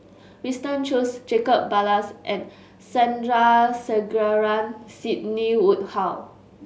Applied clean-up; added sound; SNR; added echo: none; none; none; none.